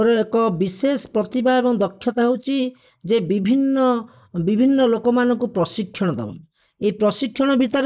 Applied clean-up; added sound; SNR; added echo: neural mask model Resemble Enhance denoiser.